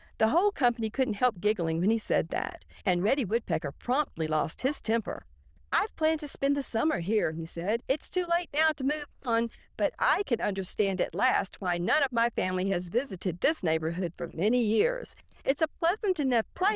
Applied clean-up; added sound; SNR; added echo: neural diffusion model UNIVERSE++.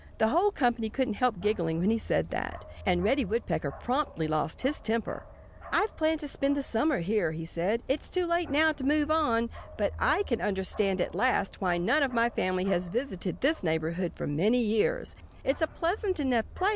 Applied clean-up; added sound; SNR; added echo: none; Bark; 17 dB; none.